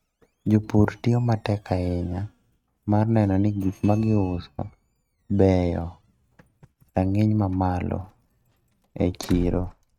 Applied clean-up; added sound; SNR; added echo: neural mask model RNNoise.